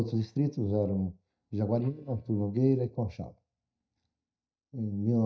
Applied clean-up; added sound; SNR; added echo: neural mask model DeepFilterNet 3.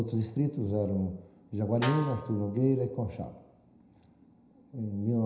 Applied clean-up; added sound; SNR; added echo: none; Snare drum; 11 dB; reverberation time 0.9 s.